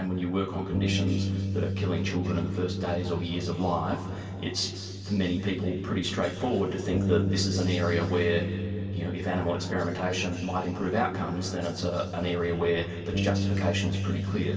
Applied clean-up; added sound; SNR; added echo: none; Bass guitar; 3 dB; reverberation time 2.6 s.